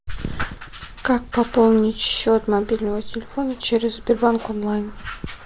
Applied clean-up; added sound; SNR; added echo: none; none; none; none.